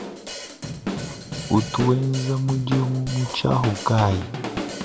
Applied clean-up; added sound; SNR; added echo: none; Drum / Drum kit; 8 dB; none.